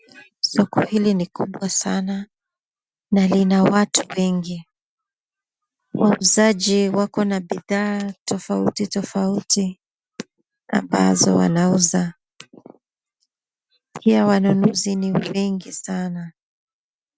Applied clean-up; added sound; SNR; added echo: none; none; none; none.